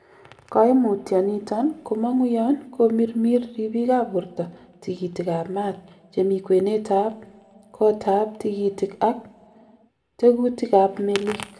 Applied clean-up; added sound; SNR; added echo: none; none; none; reverberation time 1.1 s.